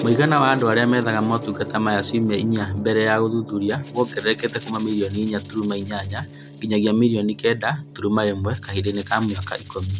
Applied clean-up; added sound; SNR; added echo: none; Rattle (instrument) + Gong; 12 dB; none.